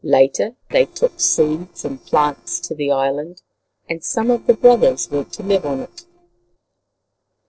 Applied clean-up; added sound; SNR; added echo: neural separator model SepFormer DNS4.